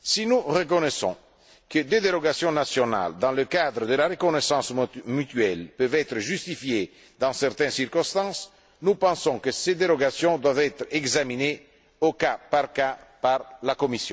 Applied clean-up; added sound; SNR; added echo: none; none; none; none.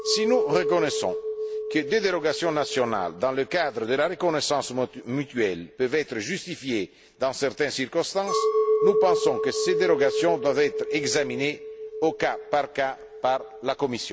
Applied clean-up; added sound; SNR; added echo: none; Chink, clink; 4 dB; none.